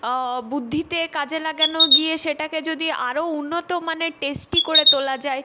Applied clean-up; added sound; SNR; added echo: none; Chirp, tweet; -4 dB; none.